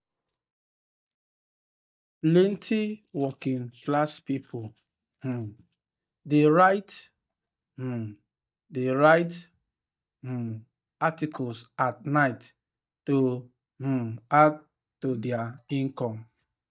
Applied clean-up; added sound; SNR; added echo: neural mask model DeepFilterNet 3.